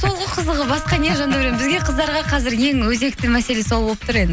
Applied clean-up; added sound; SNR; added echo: none; Wind instrument, woodwind instrument; 12 dB; none.